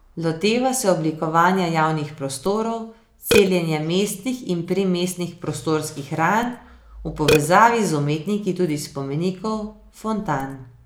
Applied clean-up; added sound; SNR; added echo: none; Burping, eructation; 10 dB; none.